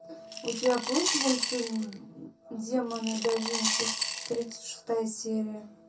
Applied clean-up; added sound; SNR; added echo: none; Coin (dropping) / Glass; 2 dB; reverberation time 0.3 s.